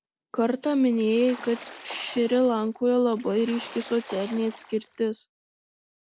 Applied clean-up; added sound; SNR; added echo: none; Water / Splash, splatter; 18 dB; none.